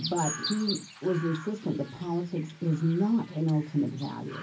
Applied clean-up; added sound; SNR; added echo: none; Chirp, tweet; 11 dB; reverberation time 0.4 s.